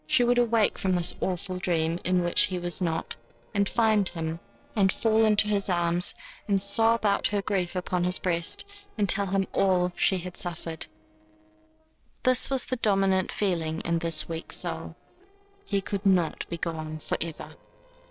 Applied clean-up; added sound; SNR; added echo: neural separator model SepFormer DNS4.